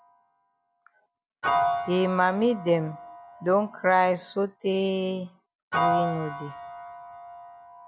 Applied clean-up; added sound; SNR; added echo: none; Piano; 5 dB; none.